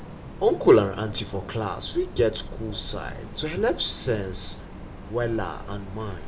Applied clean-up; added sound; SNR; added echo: none; Train; 11 dB; reverberation time 0.3 s.